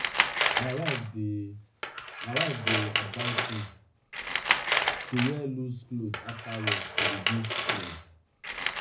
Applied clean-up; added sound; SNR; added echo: none; Tools; -5 dB; reverberation time 0.4 s.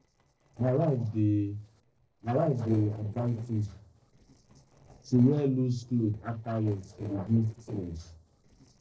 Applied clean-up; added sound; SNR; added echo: neural separator model SepFormer DNS4.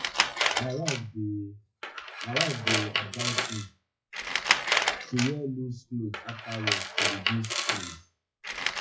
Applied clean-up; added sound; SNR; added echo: classical method WPE with log-MMSE.